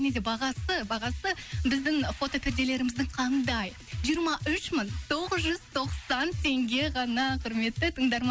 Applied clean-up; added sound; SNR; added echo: none; none; none; none.